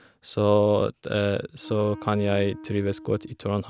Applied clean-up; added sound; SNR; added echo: none; Wind instrument, woodwind instrument; 17 dB; none.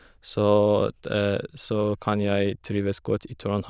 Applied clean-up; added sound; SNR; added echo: neural diffusion model UNIVERSE++.